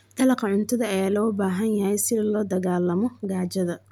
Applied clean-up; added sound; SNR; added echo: none; none; none; none.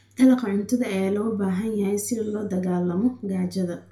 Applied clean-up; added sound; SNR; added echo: none; none; none; reverberation time 0.3 s.